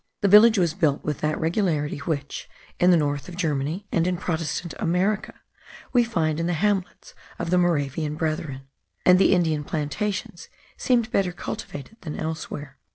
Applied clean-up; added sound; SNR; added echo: none; none; none; none.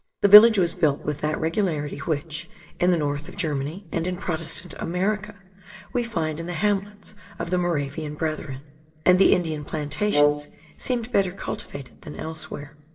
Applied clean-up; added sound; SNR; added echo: neural separator model SepFormer DNS4.